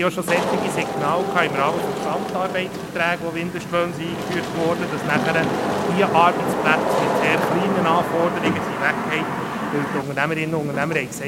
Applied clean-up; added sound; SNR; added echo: none; Wind / Rain; 1 dB; none.